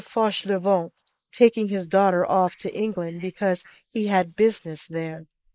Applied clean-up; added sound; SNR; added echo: neural mask model Resemble Enhance denoiser.